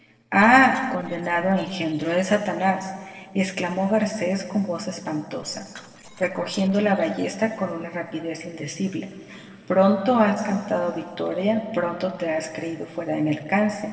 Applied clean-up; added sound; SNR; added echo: neural separator model SepFormer DNS4.